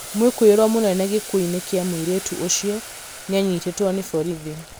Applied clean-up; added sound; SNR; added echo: none; Boiling; 14 dB; none.